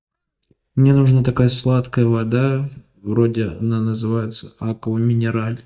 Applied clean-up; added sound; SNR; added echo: neural mask model DeepFilterNet 3.